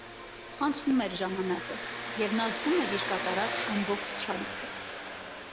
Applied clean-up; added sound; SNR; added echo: none; Engine; 4 dB; none.